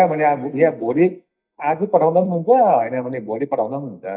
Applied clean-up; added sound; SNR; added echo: neural mask model DeepFilterNet 3.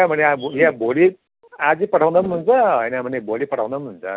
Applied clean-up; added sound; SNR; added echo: none; none; none; none.